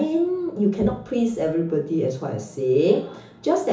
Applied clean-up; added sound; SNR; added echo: none; none; none; reverberation time 0.8 s.